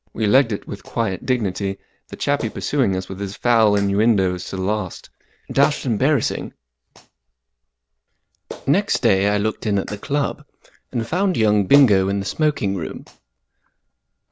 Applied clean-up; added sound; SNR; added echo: none; Clapping; 17 dB; none.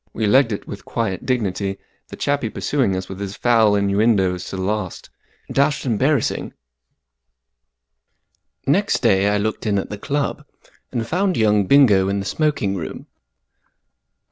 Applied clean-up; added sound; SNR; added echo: none; none; none; none.